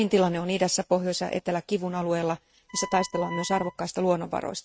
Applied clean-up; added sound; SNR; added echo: neural mask model RNNoise.